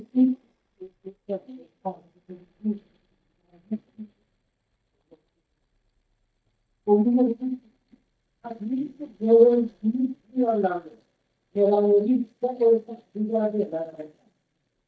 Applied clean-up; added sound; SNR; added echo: neural mask model DeepFilterNet 3.